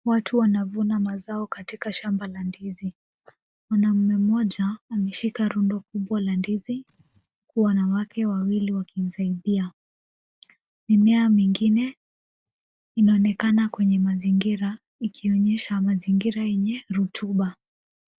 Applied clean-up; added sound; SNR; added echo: neural mask model DeepFilterNet 3.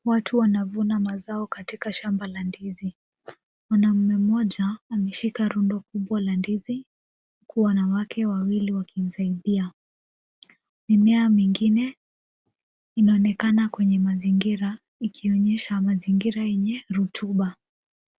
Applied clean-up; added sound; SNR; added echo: none; none; none; none.